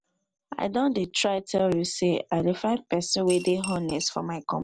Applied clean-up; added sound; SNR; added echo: none; Coin (dropping) / Glass; 13 dB; none.